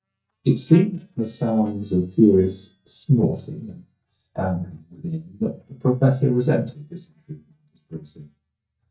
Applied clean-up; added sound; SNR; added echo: neural mask model DeepFilterNet 3.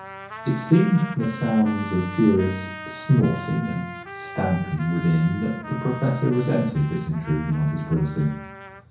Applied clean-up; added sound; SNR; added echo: none; Trumpet; 14 dB; reverberation time 0.6 s.